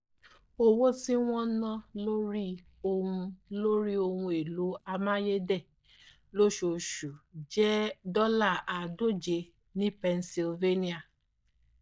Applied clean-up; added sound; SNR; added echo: neural mask model DeepFilterNet 3.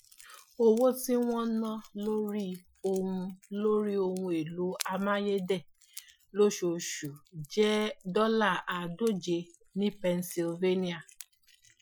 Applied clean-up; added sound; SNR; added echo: classical method Wiener filter.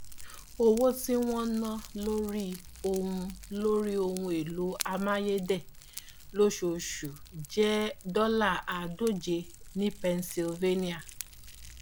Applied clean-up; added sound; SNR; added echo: none; Fire; 15 dB; none.